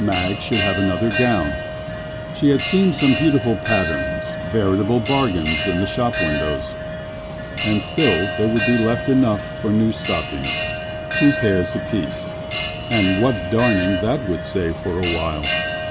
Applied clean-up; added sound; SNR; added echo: none; Bell; 4 dB; none.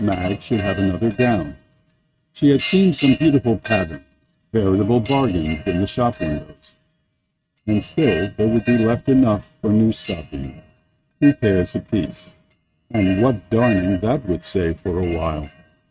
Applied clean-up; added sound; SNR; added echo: neural mask model RNNoise.